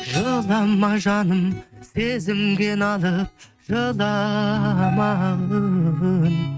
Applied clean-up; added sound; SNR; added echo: neural mask model RNNoise.